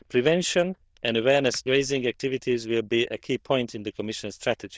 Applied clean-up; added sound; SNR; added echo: neural diffusion model UNIVERSE++.